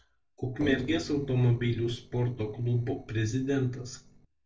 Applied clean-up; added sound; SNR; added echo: neural separator model SepFormer DNS4.